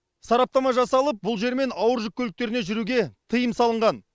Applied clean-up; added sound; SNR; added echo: none; none; none; none.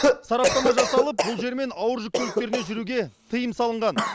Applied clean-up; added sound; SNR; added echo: none; Cough; -1 dB; none.